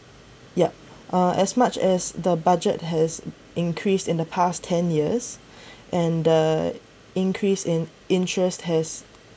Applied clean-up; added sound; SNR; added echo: none; none; none; none.